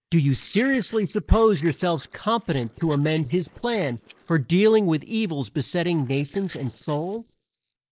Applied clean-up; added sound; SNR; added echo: neural mask model Resemble Enhance denoiser.